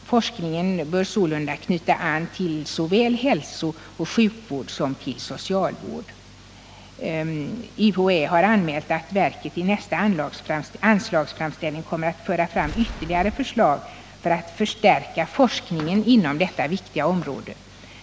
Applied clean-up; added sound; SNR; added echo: none; Boom; 15 dB; none.